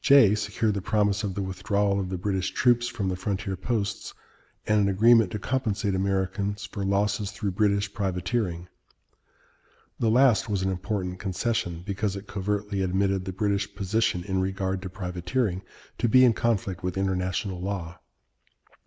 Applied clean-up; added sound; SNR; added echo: neural mask model Resemble Enhance denoiser.